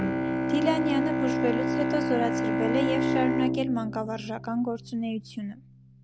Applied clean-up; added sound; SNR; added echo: none; Bowed string instrument; -2 dB; none.